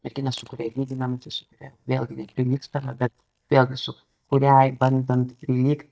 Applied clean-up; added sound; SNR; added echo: neural mask model DeepFilterNet 3.